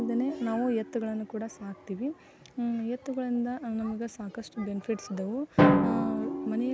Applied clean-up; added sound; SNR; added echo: none; Drum; 0 dB; none.